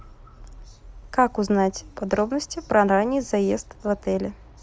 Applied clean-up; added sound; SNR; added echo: none; none; none; none.